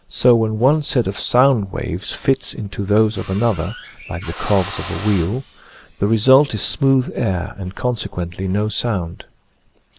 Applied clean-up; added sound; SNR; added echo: none; Drill; 17 dB; none.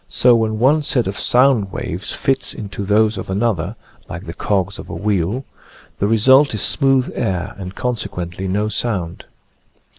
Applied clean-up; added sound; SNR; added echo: none; none; none; none.